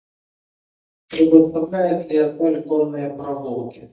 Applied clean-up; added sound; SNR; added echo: neural mask model DeepFilterNet 3.